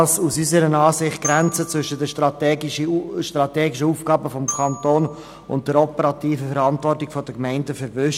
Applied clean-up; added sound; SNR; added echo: none; Glockenspiel; 17 dB; none.